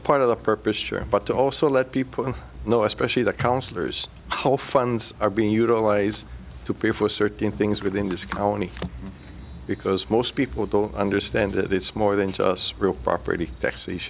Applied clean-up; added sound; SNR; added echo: none; none; none; none.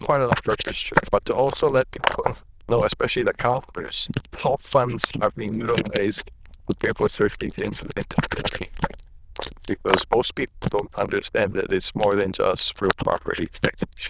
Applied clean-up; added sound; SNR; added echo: neural diffusion model UNIVERSE++.